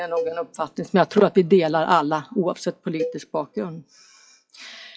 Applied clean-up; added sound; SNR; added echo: classical method WPE with log-MMSE.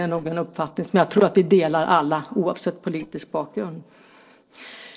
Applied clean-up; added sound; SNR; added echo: neural separator model SepFormer DNS4.